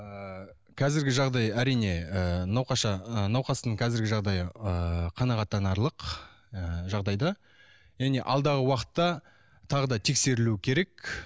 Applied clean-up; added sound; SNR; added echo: none; none; none; none.